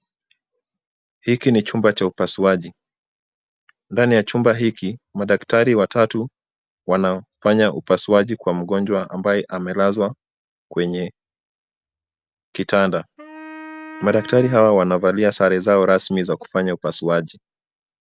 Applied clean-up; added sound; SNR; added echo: none; Wind instrument, woodwind instrument; 18 dB; none.